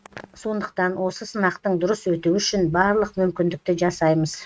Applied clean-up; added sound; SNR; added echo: neural mask model RNNoise.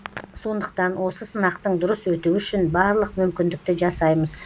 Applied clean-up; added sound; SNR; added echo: none; Hands; 20 dB; none.